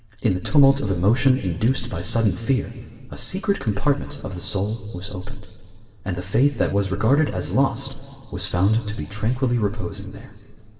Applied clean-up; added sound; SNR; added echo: none; none; none; reverberation time 2.2 s.